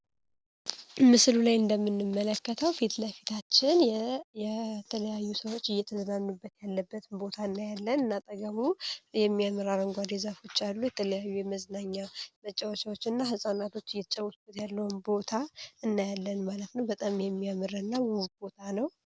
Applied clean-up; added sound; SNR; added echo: none; none; none; none.